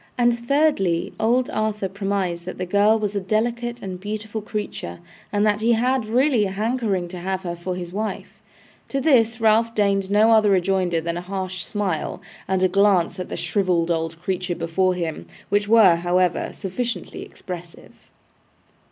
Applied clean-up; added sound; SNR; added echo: none; none; none; none.